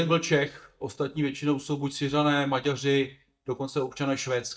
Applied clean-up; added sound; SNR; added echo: neural mask model DeepFilterNet 3.